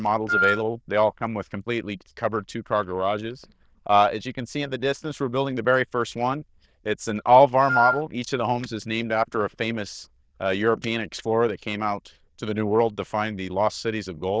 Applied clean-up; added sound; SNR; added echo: neural diffusion model UNIVERSE++.